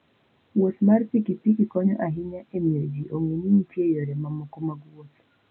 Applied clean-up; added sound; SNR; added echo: none; none; none; none.